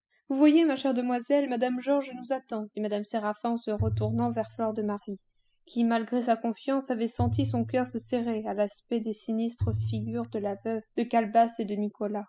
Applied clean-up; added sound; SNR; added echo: classical method spectral subtraction.